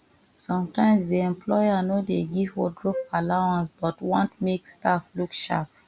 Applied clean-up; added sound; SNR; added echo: none; Wind instrument, woodwind instrument; 12 dB; none.